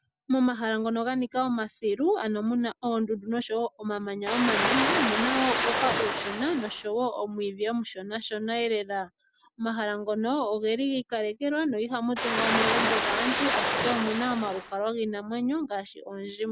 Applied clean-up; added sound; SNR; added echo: none; Ocean; -1 dB; none.